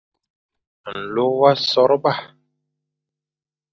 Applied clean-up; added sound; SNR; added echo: neural mask model DeepFilterNet 3.